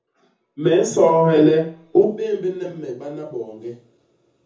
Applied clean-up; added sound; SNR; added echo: none; none; none; reverberation time 0.5 s.